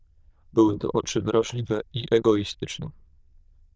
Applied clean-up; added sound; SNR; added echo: neural diffusion model UNIVERSE++.